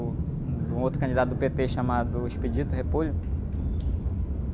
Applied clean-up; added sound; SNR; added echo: none; Aircraft; -3 dB; none.